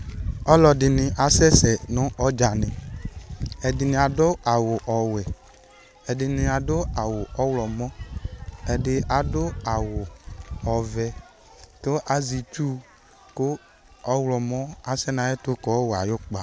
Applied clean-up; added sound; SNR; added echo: none; none; none; none.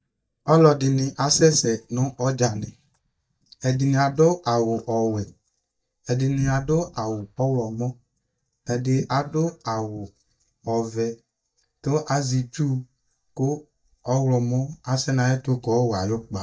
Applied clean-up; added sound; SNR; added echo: neural mask model DeepFilterNet 3.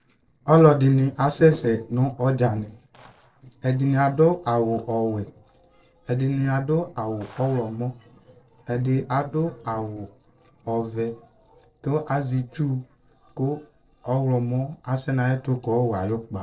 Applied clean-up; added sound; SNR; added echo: neural separator model SepFormer DNS4.